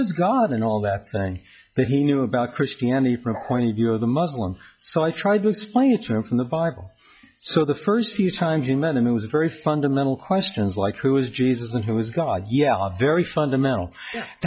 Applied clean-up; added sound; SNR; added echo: classical method log-MMSE.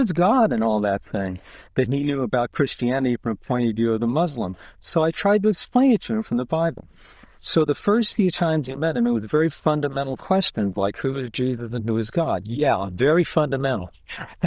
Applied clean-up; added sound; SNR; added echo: neural diffusion model UNIVERSE++.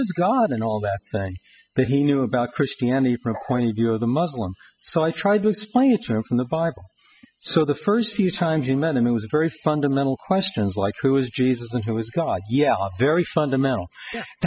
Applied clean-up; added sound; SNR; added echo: classical method spectral subtraction.